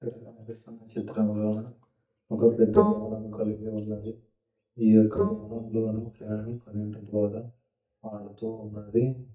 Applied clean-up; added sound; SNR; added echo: neural mask model DeepFilterNet 3.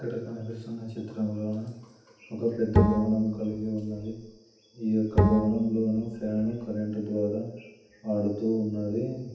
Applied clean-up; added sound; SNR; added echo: none; Bowed string instrument; -1 dB; reverberation time 0.9 s.